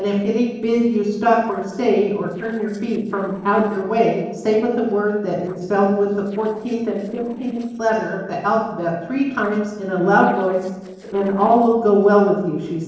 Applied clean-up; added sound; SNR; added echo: neural separator model SepFormer DNS4.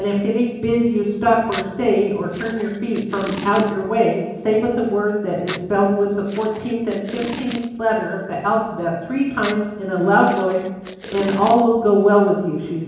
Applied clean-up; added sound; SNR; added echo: none; Packing tape, duct tape; 15 dB; reverberation time 1.0 s.